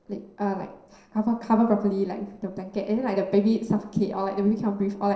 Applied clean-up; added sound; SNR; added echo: neural separator model SepFormer DNS4.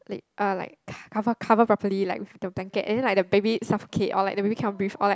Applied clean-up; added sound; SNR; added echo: none; none; none; none.